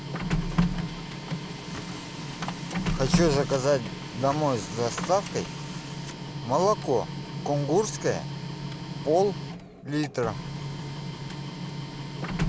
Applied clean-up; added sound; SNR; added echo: none; Printer; 2 dB; none.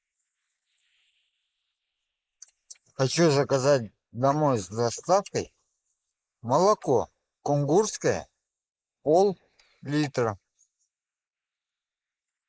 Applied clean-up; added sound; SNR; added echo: neural mask model Resemble Enhance denoiser.